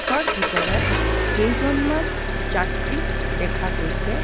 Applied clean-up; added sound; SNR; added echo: none; Engine; -5 dB; none.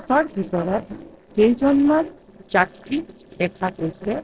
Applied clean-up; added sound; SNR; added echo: neural separator model SepFormer DNS4.